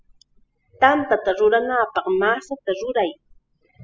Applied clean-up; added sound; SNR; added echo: classical method spectral subtraction.